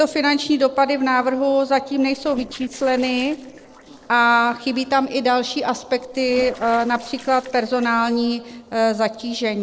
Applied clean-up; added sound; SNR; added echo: neural separator model SepFormer DNS4.